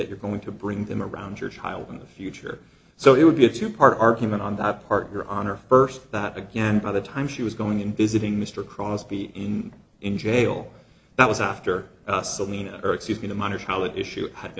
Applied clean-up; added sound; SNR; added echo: none; none; none; none.